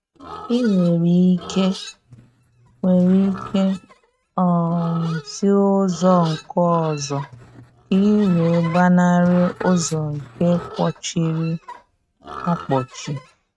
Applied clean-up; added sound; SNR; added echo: neural mask model RNNoise.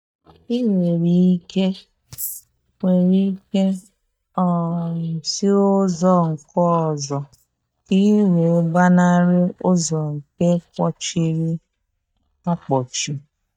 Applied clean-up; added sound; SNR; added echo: neural mask model DeepFilterNet 3.